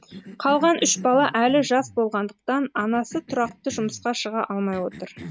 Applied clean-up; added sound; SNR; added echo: none; Cough; 18 dB; none.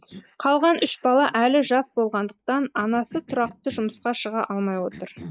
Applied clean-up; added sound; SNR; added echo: neural mask model Resemble Enhance denoiser.